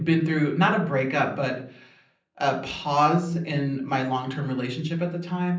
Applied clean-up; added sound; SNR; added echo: none; none; none; reverberation time 0.6 s.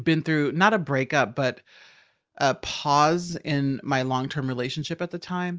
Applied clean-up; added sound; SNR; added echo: none; none; none; none.